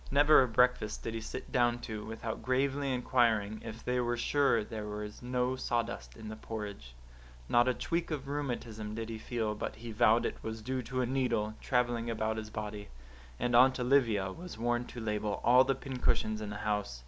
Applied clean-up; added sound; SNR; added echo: none; none; none; none.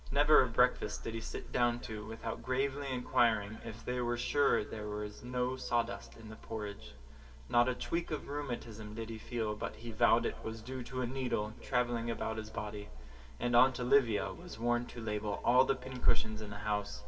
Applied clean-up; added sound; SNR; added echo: none; none; none; reverberation time 2.5 s.